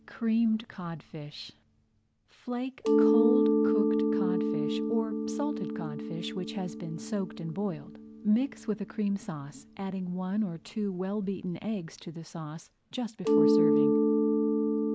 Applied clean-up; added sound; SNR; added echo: none; Mallet percussion; -4 dB; none.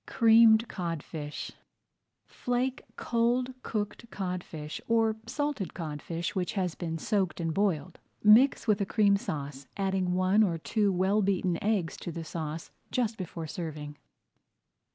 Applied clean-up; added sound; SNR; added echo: none; none; none; none.